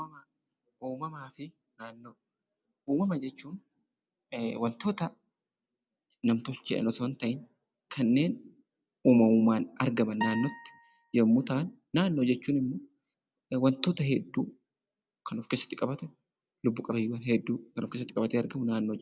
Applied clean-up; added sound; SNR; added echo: none; Acoustic guitar; 9 dB; none.